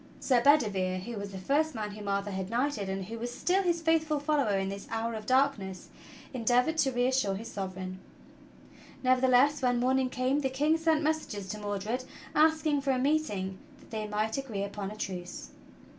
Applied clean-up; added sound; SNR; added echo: none; none; none; none.